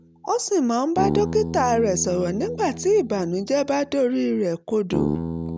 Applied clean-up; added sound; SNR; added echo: none; Bass guitar; 8 dB; none.